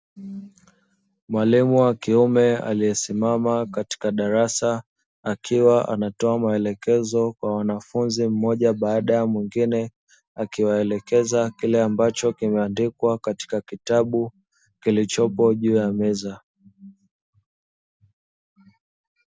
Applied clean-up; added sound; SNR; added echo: none; none; none; none.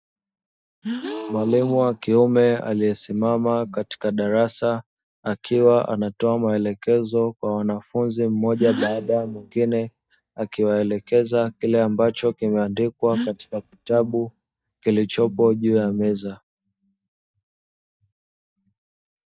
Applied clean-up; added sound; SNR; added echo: neural mask model DeepFilterNet 3.